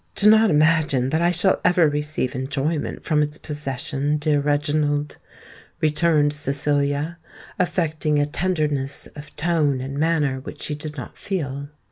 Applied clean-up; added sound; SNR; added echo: none; none; none; none.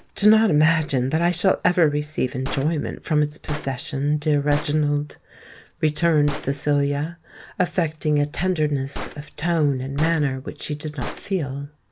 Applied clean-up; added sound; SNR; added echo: none; Gunshot, gunfire; 15 dB; none.